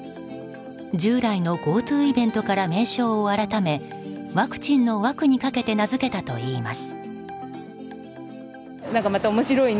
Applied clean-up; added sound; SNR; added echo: none; none; none; none.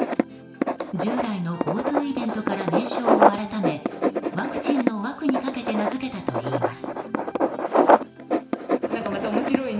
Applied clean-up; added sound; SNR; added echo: none; Writing; -5 dB; reverberation time 1.6 s.